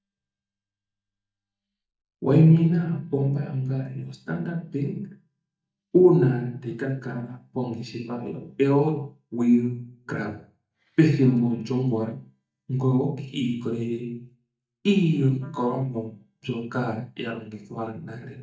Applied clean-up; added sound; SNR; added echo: neural mask model DeepFilterNet 3.